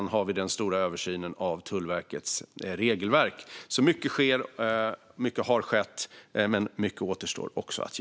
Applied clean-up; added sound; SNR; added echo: none; none; none; none.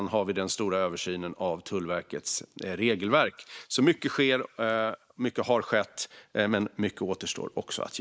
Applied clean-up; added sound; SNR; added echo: neural mask model Resemble Enhance denoiser.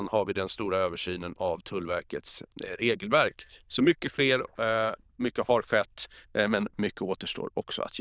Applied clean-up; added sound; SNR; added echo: neural diffusion model UNIVERSE++.